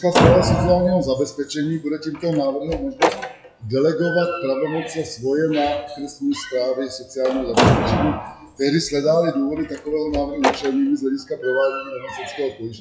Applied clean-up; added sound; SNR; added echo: classical method WPE with log-MMSE.